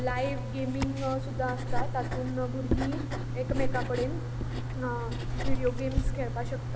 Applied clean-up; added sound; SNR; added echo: none; Writing; -3 dB; none.